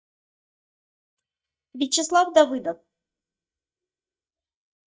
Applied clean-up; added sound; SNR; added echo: neural mask model DeepFilterNet 3.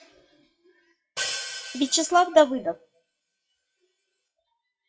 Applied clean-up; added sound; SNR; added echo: classical method WPE with log-MMSE.